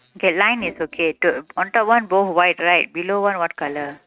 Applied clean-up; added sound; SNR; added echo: neural mask model RNNoise.